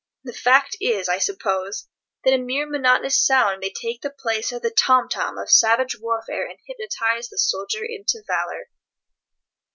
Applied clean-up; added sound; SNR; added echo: none; none; none; none.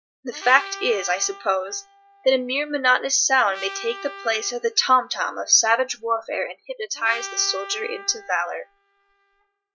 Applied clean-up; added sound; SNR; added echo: classical method log-MMSE.